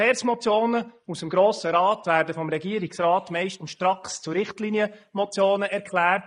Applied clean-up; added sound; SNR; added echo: neural mask model Resemble Enhance denoiser.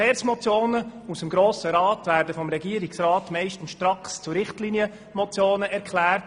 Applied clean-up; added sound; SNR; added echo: none; none; none; none.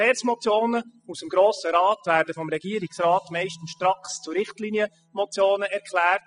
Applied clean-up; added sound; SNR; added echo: classical method spectral subtraction.